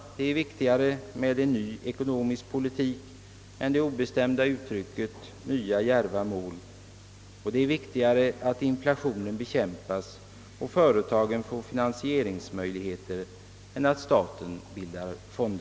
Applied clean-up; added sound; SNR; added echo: none; none; none; none.